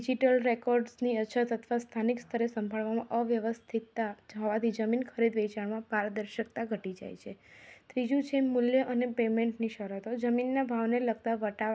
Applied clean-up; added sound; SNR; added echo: none; none; none; none.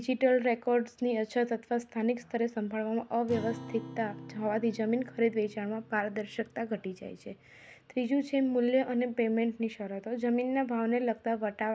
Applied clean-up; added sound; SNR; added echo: none; Acoustic guitar; 20 dB; none.